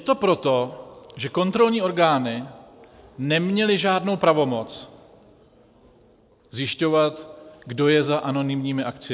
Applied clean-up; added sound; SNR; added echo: none; none; none; none.